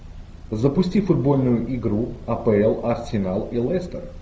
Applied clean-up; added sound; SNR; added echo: none; none; none; none.